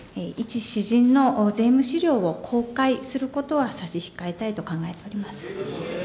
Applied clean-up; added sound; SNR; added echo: none; none; none; none.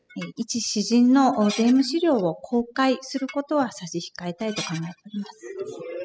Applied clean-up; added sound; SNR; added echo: classical method spectral subtraction.